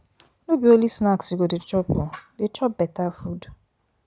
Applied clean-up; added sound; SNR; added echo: none; none; none; none.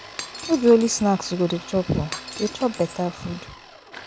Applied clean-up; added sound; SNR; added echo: none; Shatter + Domestic sounds, home sounds; 14 dB; none.